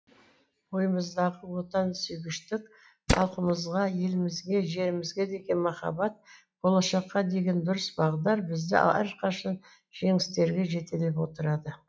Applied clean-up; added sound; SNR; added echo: classical method log-MMSE.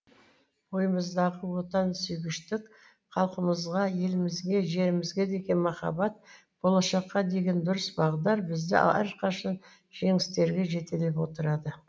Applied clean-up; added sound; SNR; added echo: none; none; none; none.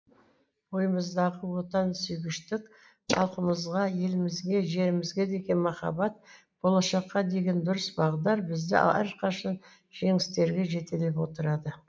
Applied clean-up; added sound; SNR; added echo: neural mask model Resemble Enhance denoiser.